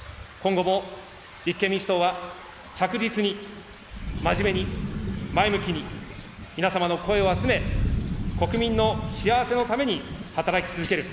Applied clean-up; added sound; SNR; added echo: none; Thunder / Rain; 6 dB; none.